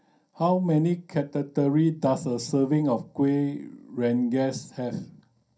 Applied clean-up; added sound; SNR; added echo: none; none; none; reverberation time 0.3 s.